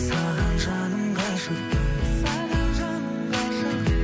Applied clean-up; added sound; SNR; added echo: none; none; none; none.